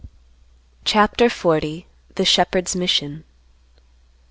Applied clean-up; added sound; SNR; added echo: none; none; none; none.